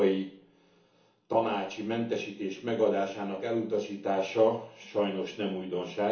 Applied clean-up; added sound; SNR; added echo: none; none; none; reverberation time 0.8 s.